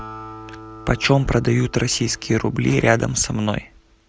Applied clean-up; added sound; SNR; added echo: none; Acoustic guitar; 20 dB; none.